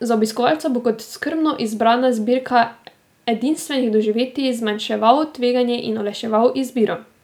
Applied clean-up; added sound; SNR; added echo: none; none; none; none.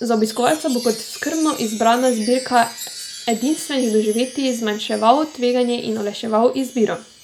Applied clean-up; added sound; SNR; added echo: none; Chime; 15 dB; none.